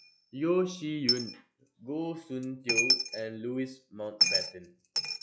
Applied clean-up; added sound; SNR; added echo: classical method log-MMSE.